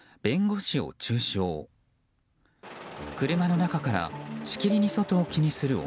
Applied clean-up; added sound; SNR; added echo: none; none; none; none.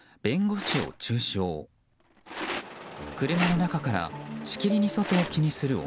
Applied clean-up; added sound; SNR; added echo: none; Rattle; 10 dB; none.